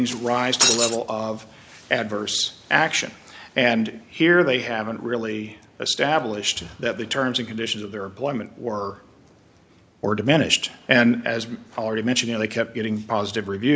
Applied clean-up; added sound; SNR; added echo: none; Shatter; -4 dB; none.